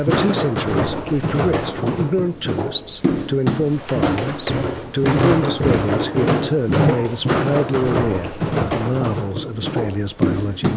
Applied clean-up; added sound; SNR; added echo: none; Walk, footsteps; -1 dB; none.